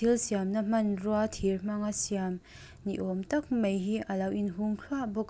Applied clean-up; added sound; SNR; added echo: none; none; none; none.